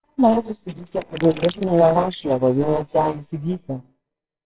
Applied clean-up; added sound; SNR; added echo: neural separator model SepFormer WHAMR!.